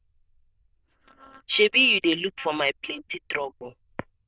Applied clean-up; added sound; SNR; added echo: neural diffusion model UNIVERSE++.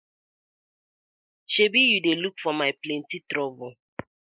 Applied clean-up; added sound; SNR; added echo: neural mask model Resemble Enhance denoiser.